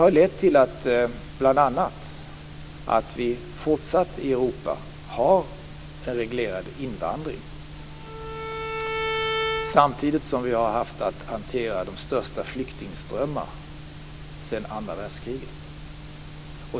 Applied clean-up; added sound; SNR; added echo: none; Bowed string instrument; 5 dB; none.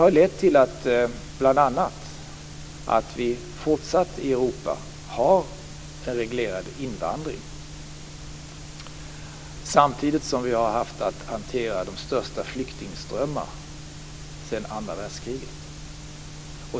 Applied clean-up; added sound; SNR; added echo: none; none; none; none.